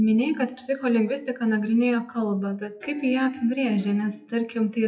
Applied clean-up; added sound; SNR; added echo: classical method WPE with log-MMSE.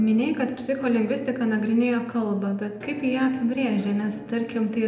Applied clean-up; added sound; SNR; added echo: none; Musical instrument; 16 dB; reverberation time 0.7 s.